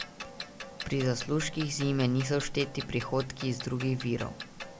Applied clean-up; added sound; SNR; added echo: none; Clock; 11 dB; none.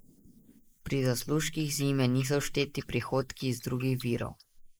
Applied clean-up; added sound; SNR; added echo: neural mask model Resemble Enhance denoiser.